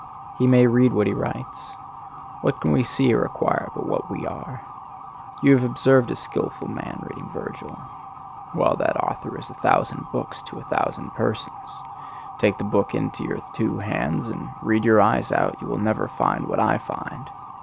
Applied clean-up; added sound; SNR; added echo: none; Motor vehicle (road) / Siren; 14 dB; none.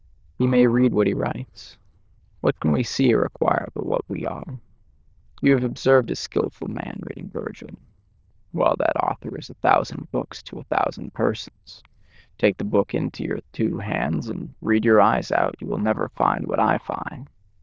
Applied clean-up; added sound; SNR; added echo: neural diffusion model UNIVERSE++.